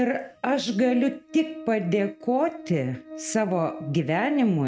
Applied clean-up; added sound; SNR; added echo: neural mask model RNNoise.